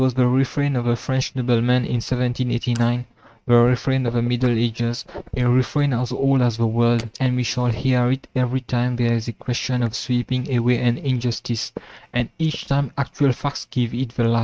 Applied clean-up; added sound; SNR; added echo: neural mask model RNNoise.